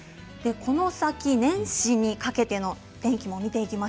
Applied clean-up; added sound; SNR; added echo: none; none; none; none.